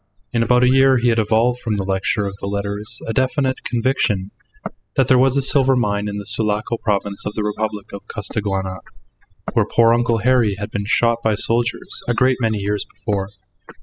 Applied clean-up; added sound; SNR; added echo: classical method spectral subtraction.